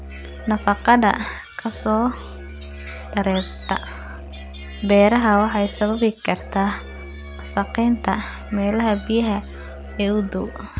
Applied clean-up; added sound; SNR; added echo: none; Musical instrument; 14 dB; none.